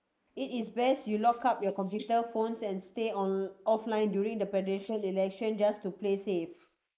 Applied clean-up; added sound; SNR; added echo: neural mask model Resemble Enhance denoiser.